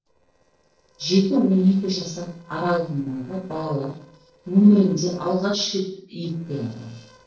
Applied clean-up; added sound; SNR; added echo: neural separator model SepFormer DNS4.